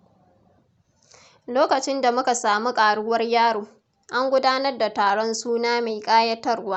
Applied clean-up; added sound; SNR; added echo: none; none; none; none.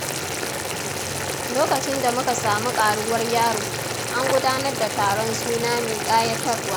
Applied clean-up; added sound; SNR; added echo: none; Boiling; 3 dB; none.